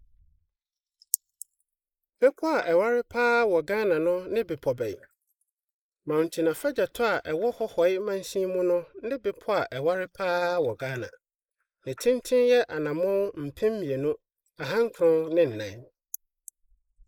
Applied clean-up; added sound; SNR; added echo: neural mask model Resemble Enhance denoiser.